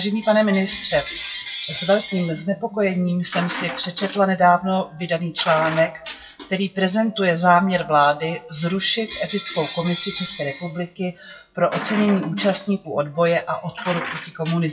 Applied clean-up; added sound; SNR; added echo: classical method WPE with log-MMSE.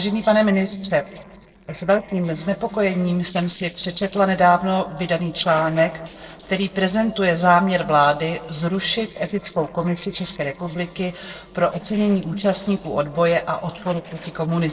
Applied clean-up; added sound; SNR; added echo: neural separator model SepFormer DNS4.